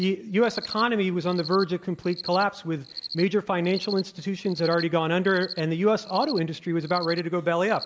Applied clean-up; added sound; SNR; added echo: none; Cricket; 15 dB; none.